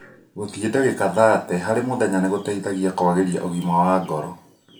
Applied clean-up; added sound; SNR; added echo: none; none; none; reverberation time 0.3 s.